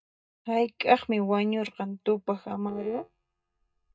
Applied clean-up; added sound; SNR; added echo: neural mask model DeepFilterNet 3.